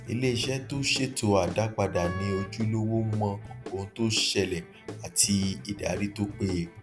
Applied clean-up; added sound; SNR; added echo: none; Wind instrument, woodwind instrument + Guitar / Drum; 14 dB; none.